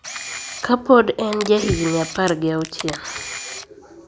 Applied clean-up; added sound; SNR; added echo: none; Camera + Crack; 12 dB; none.